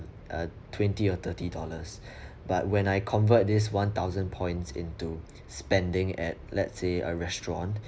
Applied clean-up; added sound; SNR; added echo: none; none; none; none.